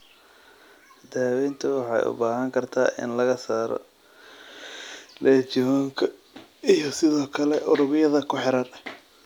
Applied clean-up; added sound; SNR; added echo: none; none; none; none.